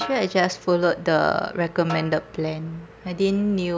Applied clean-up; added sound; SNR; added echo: none; Snare drum; 17 dB; none.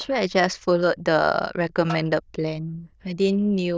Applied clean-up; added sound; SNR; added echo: neural diffusion model UNIVERSE++.